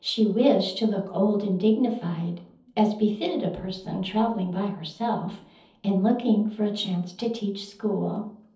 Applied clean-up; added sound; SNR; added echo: none; none; none; reverberation time 0.7 s.